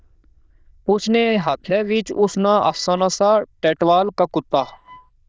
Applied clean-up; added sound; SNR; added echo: neural diffusion model UNIVERSE++.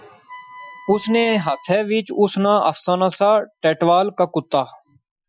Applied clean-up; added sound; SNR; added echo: classical method Wiener filter.